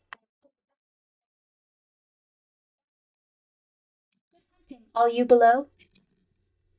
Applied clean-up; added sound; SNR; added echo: neural mask model DeepFilterNet 3.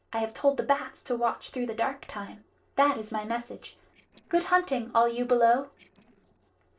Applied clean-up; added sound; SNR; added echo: neural separator model SepFormer DNS4.